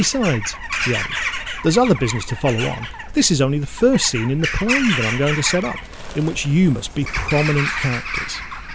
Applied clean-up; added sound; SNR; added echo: none; Bird vocalization, bird call, bird song / Crow; 6 dB; none.